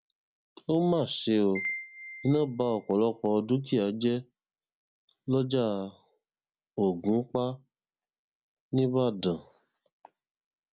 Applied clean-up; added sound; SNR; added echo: none; Piano; 11 dB; none.